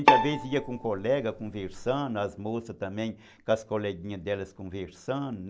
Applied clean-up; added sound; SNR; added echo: none; Bowed string instrument; -3 dB; none.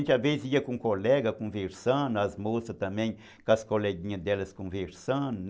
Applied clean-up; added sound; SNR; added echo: none; none; none; none.